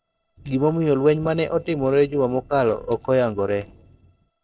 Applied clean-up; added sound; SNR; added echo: neural separator model SepFormer DNS4.